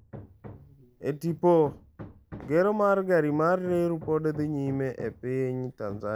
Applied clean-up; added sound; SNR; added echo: none; Hammer; 20 dB; none.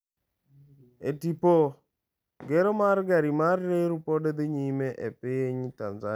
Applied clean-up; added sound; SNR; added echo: none; none; none; none.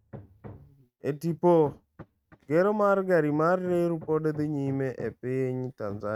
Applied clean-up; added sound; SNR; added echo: neural mask model RNNoise.